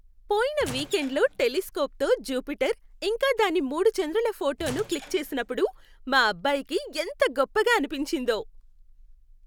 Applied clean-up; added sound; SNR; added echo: none; Squeak / Wood; 15 dB; none.